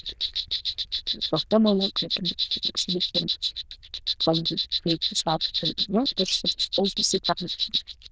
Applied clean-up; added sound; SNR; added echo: neural diffusion model UNIVERSE++.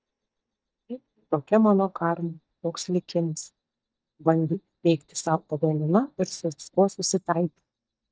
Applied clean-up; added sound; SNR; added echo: neural mask model DeepFilterNet 3.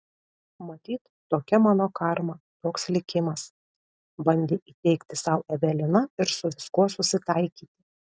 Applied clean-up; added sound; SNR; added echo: none; none; none; none.